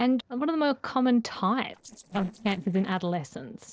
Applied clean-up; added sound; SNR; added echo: neural separator model SepFormer DNS4.